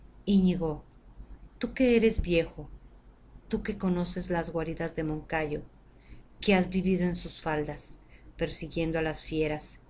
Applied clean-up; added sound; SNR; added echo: none; none; none; none.